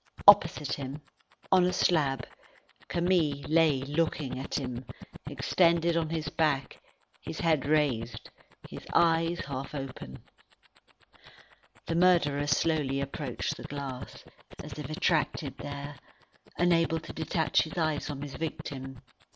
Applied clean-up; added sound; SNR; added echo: neural mask model Resemble Enhance denoiser.